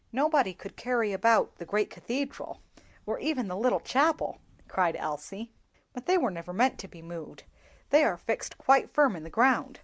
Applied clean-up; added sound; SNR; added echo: none; none; none; none.